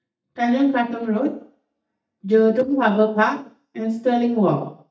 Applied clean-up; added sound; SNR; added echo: neural mask model DeepFilterNet 3.